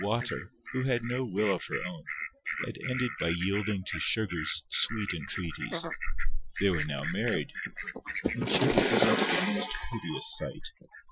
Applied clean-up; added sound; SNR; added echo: classical method Wiener filter.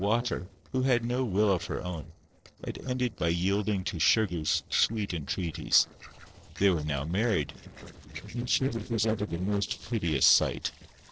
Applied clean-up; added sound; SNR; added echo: neural separator model SepFormer DNS4.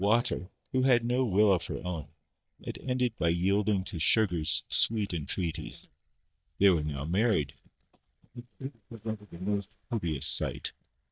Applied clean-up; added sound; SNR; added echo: neural mask model DeepFilterNet 3.